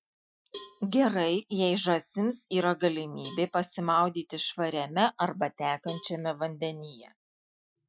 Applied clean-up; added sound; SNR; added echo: classical method Wiener filter.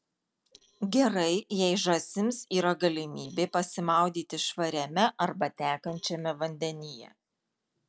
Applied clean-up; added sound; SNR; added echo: neural separator model SepFormer DNS4.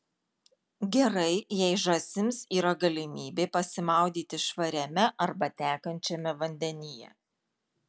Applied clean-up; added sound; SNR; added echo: none; none; none; none.